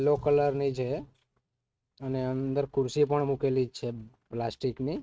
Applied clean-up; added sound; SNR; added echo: neural mask model RNNoise.